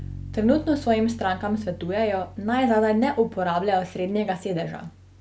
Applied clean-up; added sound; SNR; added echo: none; Bass guitar; 17 dB; none.